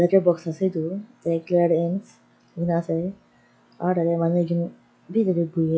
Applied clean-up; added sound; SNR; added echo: classical method log-MMSE.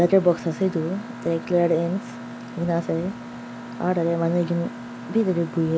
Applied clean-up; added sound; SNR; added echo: none; Mechanisms; 12 dB; none.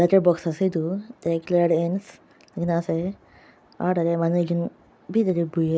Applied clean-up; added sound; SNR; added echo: none; none; none; none.